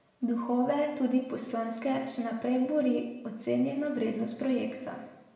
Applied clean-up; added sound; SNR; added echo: none; none; none; reverberation time 0.9 s.